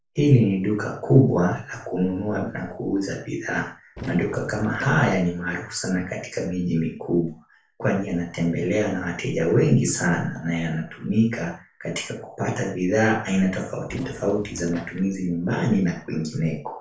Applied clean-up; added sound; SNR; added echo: neural separator model SepFormer DNS4.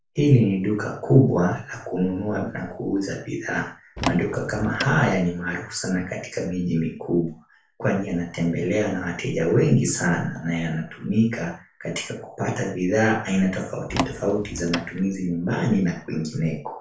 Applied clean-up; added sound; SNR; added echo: none; Door; 7 dB; reverberation time 0.3 s.